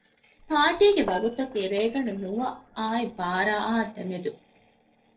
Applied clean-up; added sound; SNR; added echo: neural separator model SepFormer DNS4.